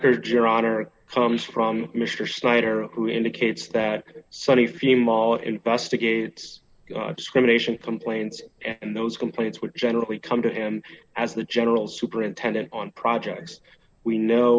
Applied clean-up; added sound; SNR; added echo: none; none; none; none.